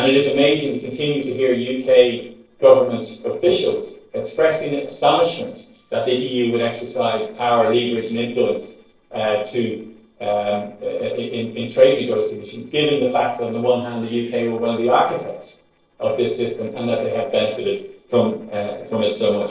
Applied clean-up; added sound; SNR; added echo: neural separator model SepFormer DNS4.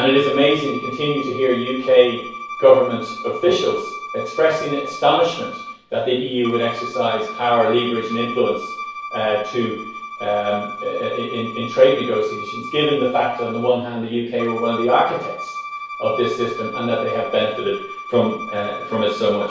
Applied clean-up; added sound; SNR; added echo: none; Bowed string instrument; 11 dB; reverberation time 0.6 s.